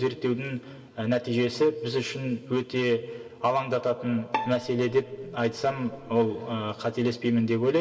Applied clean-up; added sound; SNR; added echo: none; Bowed string instrument; 11 dB; reverberation time 2.5 s.